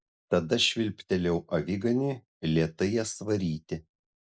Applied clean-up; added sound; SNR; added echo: neural mask model Resemble Enhance denoiser.